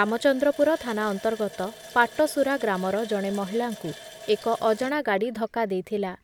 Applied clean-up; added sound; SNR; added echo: none; Water tap, faucet; 19 dB; none.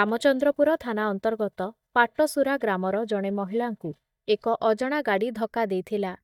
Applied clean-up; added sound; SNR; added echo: neural mask model DeepFilterNet 3.